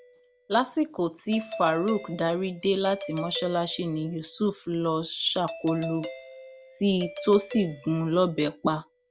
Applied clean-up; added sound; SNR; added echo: none; Doorbell; 14 dB; none.